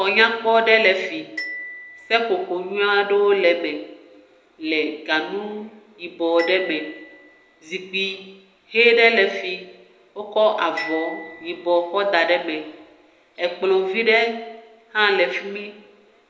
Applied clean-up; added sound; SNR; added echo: none; Glockenspiel; 17 dB; reverberation time 0.7 s.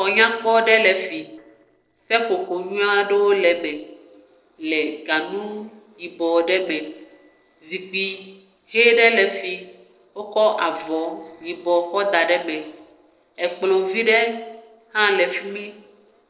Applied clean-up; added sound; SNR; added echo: neural separator model SepFormer DNS4.